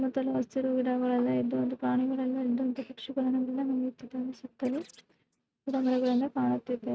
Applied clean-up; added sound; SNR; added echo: neural mask model RNNoise.